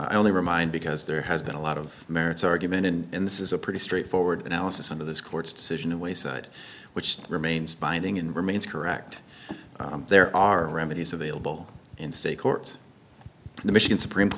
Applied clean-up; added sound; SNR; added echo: none; none; none; none.